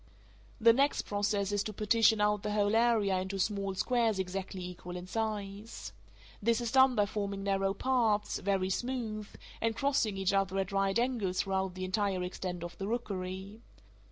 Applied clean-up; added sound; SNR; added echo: none; none; none; none.